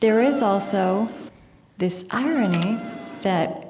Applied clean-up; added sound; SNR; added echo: none; Mechanisms + Insect; 12 dB; none.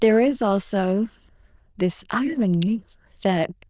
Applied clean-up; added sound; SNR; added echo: neural diffusion model UNIVERSE++.